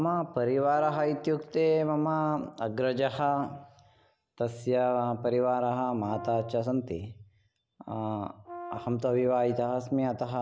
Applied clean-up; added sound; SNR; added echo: none; Brass instrument; 15 dB; none.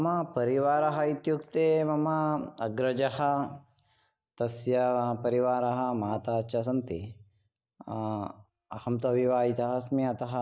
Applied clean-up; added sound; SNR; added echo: neural mask model DeepFilterNet 3.